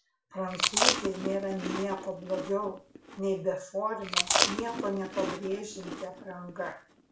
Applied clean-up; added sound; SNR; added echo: none; Chewing, mastication; -2 dB; reverberation time 0.3 s.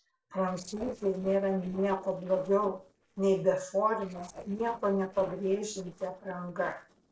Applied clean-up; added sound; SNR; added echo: neural separator model SepFormer DNS4.